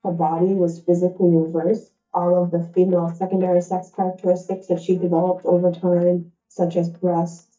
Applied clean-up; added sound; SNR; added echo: neural mask model DeepFilterNet 3.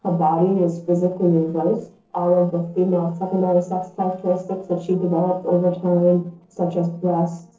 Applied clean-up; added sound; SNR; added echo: neural separator model SepFormer DNS4.